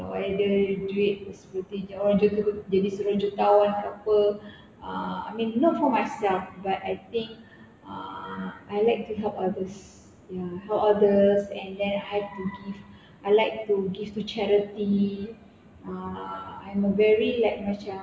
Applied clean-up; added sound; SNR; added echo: none; none; none; none.